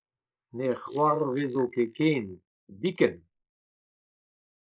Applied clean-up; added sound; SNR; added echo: neural mask model Resemble Enhance denoiser.